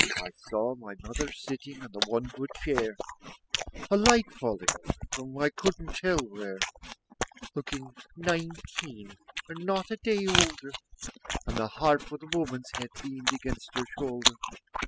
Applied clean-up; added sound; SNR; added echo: classical method spectral subtraction.